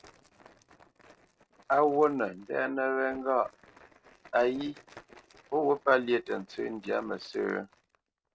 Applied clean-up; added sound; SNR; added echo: neural mask model RNNoise.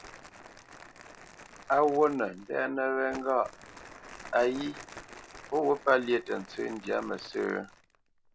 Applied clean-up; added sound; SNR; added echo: none; Crumpling, crinkling; 18 dB; none.